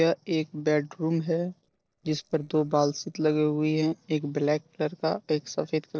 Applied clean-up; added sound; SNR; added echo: neural separator model SepFormer DNS4.